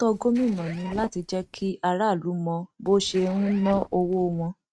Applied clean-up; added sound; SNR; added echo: neural mask model RNNoise.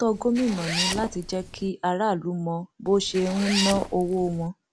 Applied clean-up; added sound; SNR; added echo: none; Zipper (clothing); 7 dB; none.